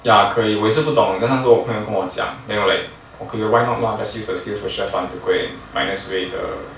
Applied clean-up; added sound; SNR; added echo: none; none; none; reverberation time 0.4 s.